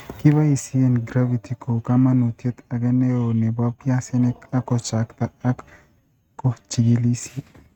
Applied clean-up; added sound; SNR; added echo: neural mask model RNNoise.